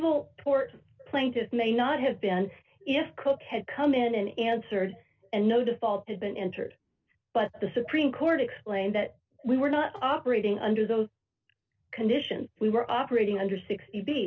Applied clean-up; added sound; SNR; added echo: none; none; none; none.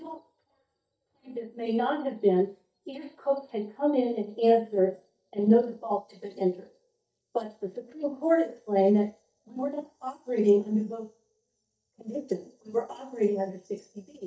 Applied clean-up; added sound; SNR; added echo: neural mask model DeepFilterNet 3.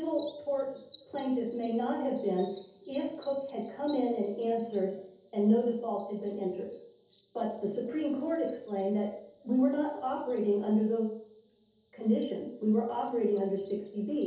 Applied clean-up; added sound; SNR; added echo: none; Bird vocalization, bird call, bird song; 0 dB; reverberation time 2.8 s.